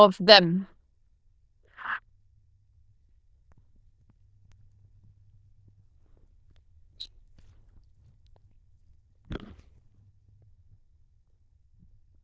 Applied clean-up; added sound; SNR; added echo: neural diffusion model UNIVERSE++.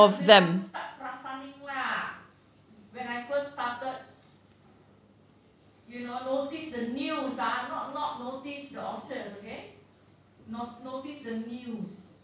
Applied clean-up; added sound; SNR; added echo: none; none; none; none.